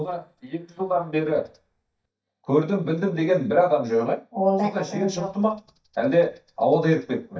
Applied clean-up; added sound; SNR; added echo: neural mask model DeepFilterNet 3.